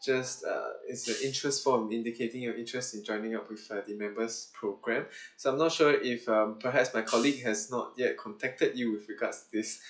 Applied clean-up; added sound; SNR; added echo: classical method log-MMSE.